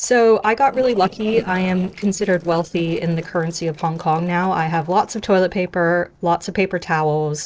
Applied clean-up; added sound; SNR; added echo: neural separator model SepFormer DNS4.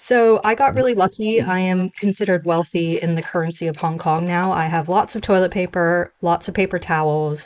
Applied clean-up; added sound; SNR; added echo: neural mask model Resemble Enhance denoiser.